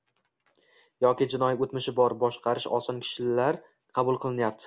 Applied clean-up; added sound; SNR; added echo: none; none; none; none.